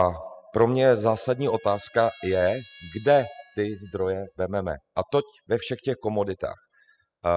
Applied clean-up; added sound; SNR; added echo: classical method spectral subtraction.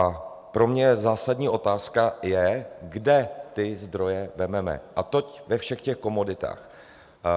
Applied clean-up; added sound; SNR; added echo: none; none; none; none.